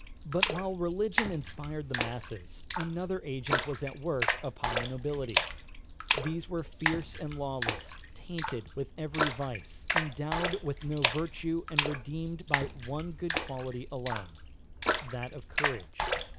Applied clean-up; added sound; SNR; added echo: none; Splash, splatter; -3 dB; none.